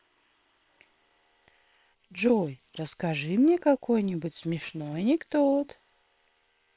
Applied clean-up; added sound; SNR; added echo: neural separator model SepFormer WHAM!.